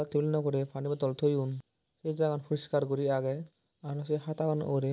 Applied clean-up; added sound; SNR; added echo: none; none; none; none.